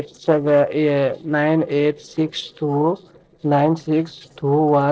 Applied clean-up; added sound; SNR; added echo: neural separator model SepFormer DNS4.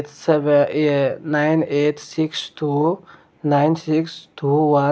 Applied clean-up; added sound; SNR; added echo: none; none; none; none.